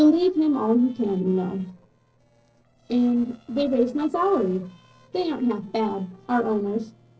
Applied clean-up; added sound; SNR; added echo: neural separator model SepFormer DNS4.